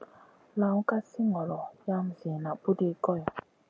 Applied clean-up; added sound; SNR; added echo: none; none; none; none.